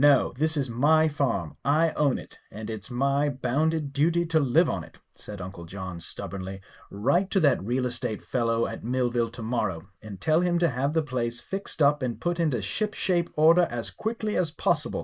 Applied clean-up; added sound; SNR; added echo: neural mask model Resemble Enhance denoiser.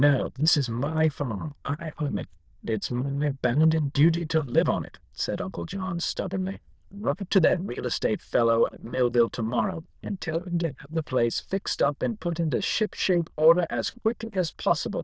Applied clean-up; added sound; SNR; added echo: neural diffusion model UNIVERSE++.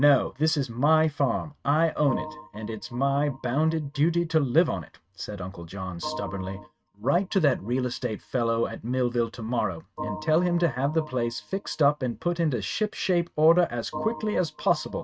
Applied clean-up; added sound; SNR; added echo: neural mask model RNNoise.